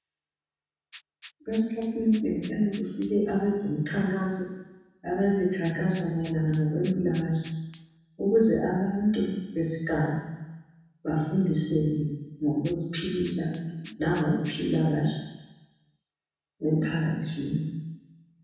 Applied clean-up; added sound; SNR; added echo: none; Rattle (instrument); 17 dB; reverberation time 1.1 s.